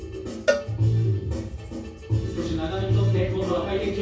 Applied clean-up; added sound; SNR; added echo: none; Cowbell; 7 dB; reverberation time 0.6 s.